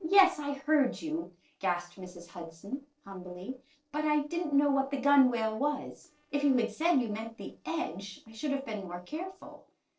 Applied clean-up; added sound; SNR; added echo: neural separator model SepFormer DNS4.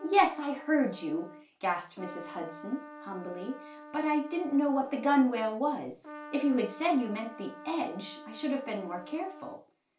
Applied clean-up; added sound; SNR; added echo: none; Trumpet; 16 dB; reverberation time 0.3 s.